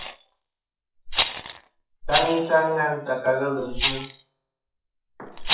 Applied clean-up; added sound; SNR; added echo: classical method WPE with log-MMSE.